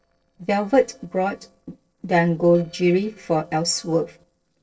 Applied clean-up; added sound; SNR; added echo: neural separator model SepFormer DNS4.